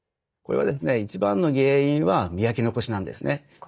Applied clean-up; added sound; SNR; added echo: neural mask model DeepFilterNet 3.